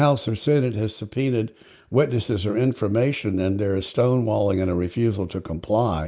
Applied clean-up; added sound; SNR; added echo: none; none; none; none.